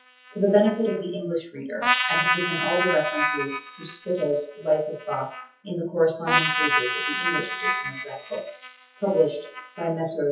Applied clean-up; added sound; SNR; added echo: classical method WPE with log-MMSE.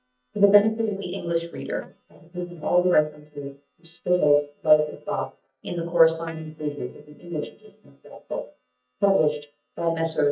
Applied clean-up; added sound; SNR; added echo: neural mask model DeepFilterNet 3.